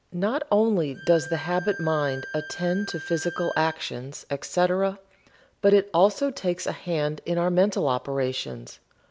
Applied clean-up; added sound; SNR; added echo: none; Bowed string instrument; 14 dB; none.